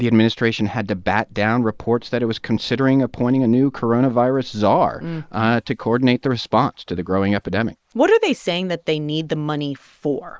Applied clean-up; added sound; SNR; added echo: neural mask model Resemble Enhance denoiser.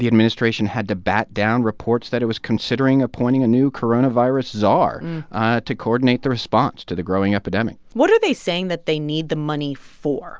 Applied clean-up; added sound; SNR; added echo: none; none; none; none.